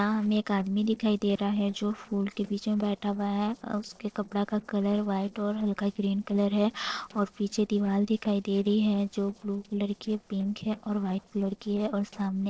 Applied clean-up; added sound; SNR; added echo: neural separator model SepFormer DNS4.